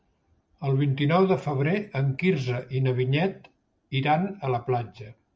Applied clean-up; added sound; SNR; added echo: none; none; none; none.